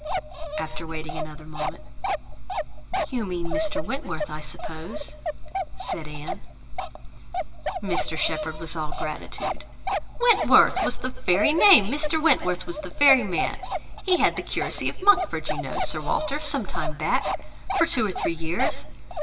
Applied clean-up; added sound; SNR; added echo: none; Bark; 7 dB; reverberation time 1.4 s.